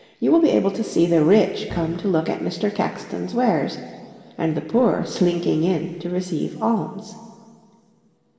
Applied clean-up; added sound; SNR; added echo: none; Bowed string instrument; 19 dB; reverberation time 2.2 s.